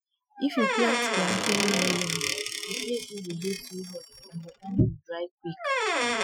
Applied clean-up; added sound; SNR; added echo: classical method Wiener filter.